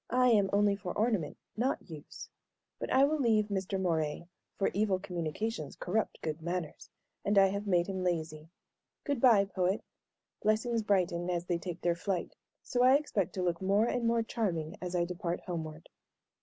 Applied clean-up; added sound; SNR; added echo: none; none; none; none.